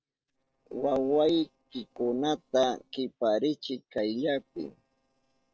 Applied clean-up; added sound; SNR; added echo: neural separator model SepFormer DNS4.